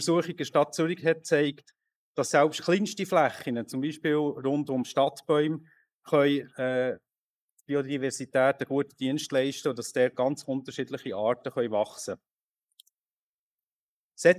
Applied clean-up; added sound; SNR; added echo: neural mask model Resemble Enhance denoiser.